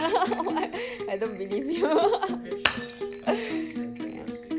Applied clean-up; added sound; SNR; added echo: none; Shatter + Acoustic guitar; 2 dB; none.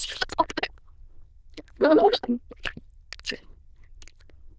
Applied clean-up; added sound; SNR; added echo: neural diffusion model UNIVERSE++.